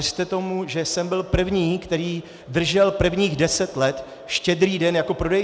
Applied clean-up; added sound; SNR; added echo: none; none; none; none.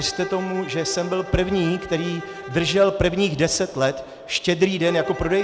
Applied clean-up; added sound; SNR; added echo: none; Bowed string instrument; 13 dB; none.